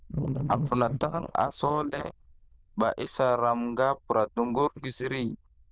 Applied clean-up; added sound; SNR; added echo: neural diffusion model UNIVERSE++.